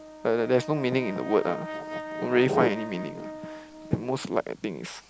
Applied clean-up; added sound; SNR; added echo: none; Brass instrument; 11 dB; none.